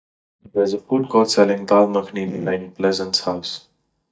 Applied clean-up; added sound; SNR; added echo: neural mask model DeepFilterNet 3.